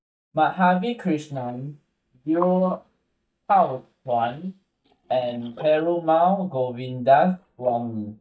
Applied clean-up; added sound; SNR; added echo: neural mask model DeepFilterNet 3.